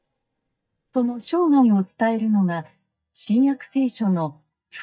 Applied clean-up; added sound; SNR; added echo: neural mask model DeepFilterNet 3.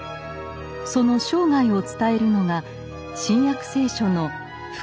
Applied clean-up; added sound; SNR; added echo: none; none; none; none.